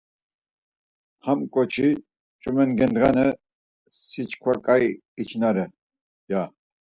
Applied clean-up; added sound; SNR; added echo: none; none; none; none.